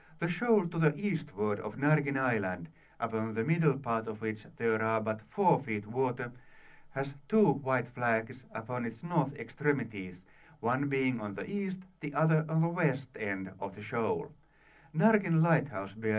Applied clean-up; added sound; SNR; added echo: none; none; none; reverberation time 0.4 s.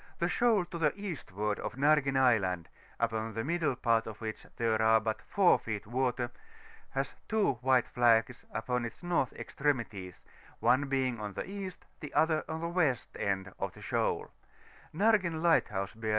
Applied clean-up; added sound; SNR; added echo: none; none; none; none.